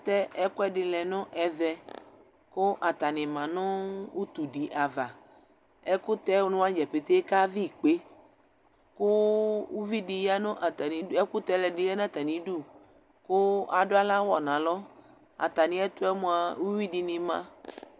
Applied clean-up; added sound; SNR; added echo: none; none; none; none.